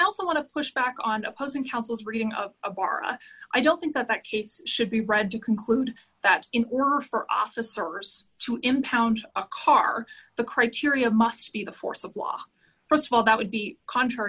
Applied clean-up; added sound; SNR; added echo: none; none; none; none.